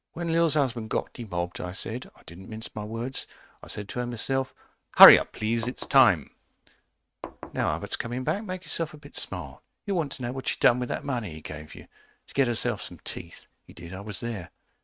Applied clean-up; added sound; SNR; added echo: neural mask model RNNoise.